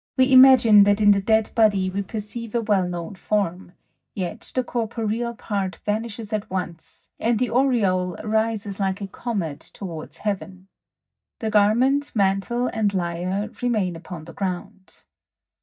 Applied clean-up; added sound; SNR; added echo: neural mask model DeepFilterNet 3.